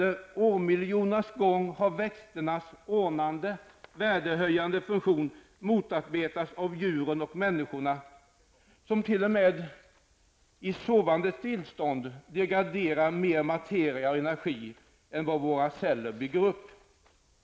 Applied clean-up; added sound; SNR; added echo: none; none; none; none.